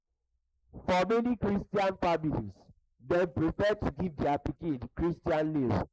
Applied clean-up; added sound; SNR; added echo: neural mask model Resemble Enhance denoiser.